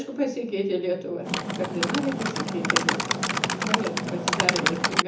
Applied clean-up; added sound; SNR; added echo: none; Typing; -4 dB; reverberation time 0.6 s.